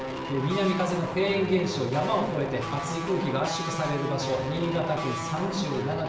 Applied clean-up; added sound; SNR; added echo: none; Guitar; 5 dB; reverberation time 0.8 s.